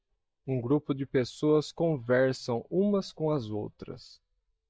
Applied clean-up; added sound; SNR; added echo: neural mask model DeepFilterNet 3.